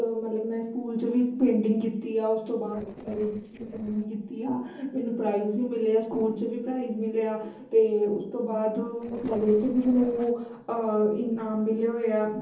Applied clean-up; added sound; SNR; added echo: neural separator model SepFormer DNS4.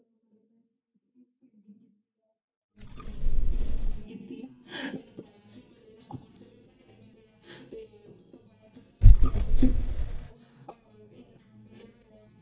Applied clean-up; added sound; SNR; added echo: neural mask model DeepFilterNet 3.